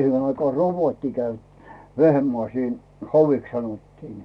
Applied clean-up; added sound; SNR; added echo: none; none; none; none.